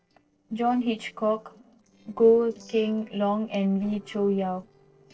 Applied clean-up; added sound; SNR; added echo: neural separator model SepFormer DNS4.